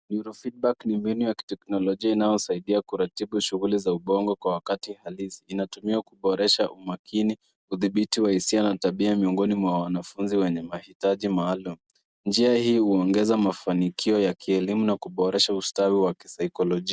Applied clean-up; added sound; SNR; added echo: none; none; none; none.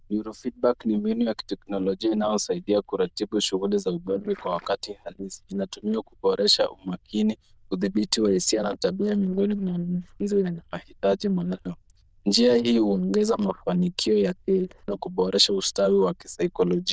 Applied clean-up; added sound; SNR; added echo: neural diffusion model UNIVERSE++.